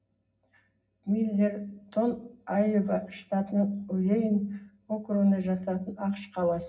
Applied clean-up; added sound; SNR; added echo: none; none; none; reverberation time 0.4 s.